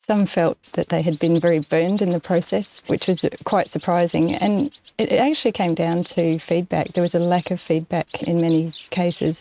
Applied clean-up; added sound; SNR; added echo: neural mask model RNNoise.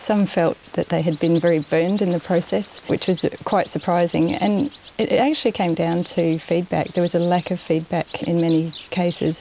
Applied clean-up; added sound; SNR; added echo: none; Bird vocalization, bird call, bird song; 18 dB; none.